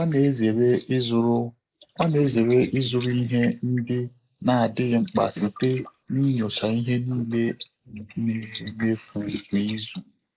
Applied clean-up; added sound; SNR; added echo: neural mask model Resemble Enhance denoiser.